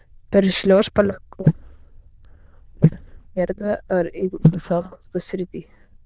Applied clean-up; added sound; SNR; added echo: neural diffusion model UNIVERSE++.